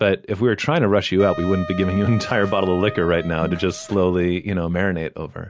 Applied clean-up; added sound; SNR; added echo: none; Wind instrument, woodwind instrument; 14 dB; none.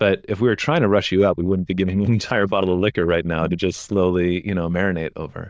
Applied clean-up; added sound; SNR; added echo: neural diffusion model UNIVERSE++.